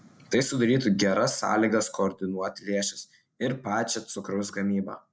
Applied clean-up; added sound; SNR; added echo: none; none; none; none.